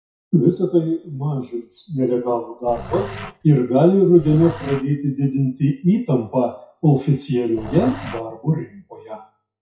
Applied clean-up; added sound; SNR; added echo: classical method WPE with log-MMSE.